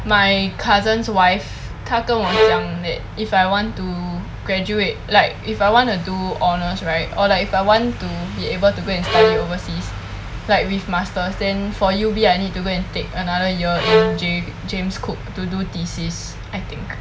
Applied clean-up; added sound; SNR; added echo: none; Bowed string instrument; 3 dB; none.